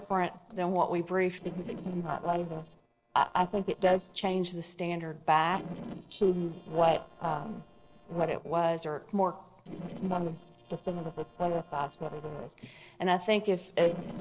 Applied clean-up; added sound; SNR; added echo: neural separator model SepFormer DNS4.